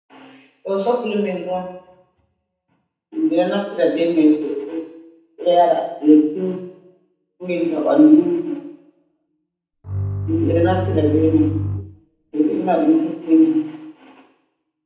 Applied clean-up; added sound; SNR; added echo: none; Bowed string instrument; 5 dB; reverberation time 0.8 s.